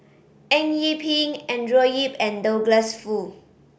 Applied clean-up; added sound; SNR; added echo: none; none; none; none.